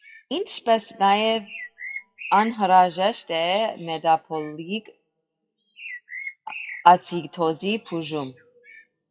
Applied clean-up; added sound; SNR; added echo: classical method WPE with log-MMSE.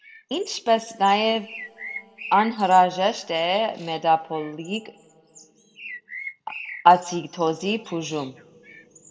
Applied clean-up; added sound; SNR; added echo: none; Bird; 18 dB; reverberation time 2.0 s.